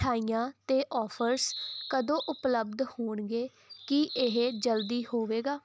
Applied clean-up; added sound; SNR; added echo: none; Bird vocalization, bird call, bird song; 13 dB; none.